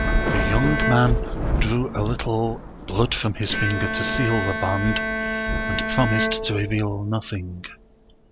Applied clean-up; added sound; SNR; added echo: none; Bowed string instrument + Thunder / Rain; 1 dB; none.